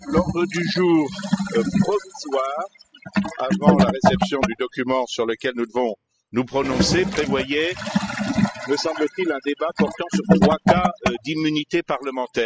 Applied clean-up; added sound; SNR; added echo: classical method spectral subtraction.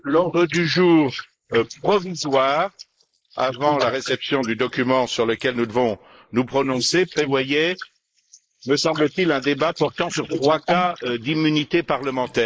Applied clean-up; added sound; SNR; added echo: neural mask model Resemble Enhance denoiser.